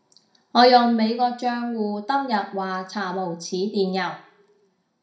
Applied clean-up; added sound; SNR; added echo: none; none; none; reverberation time 0.4 s.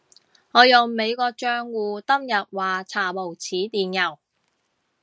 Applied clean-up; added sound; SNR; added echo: none; none; none; none.